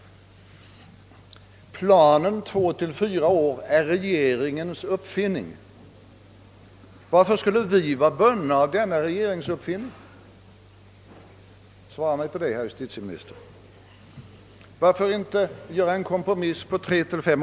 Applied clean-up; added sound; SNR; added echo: none; none; none; none.